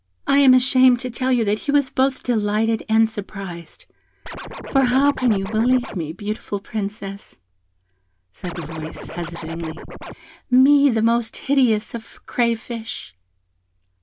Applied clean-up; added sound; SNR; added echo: none; Scratching (performance technique); 10 dB; none.